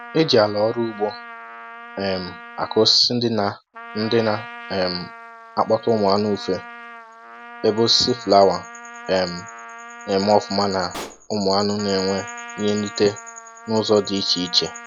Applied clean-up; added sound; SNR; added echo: none; Trumpet + Explosion; 16 dB; none.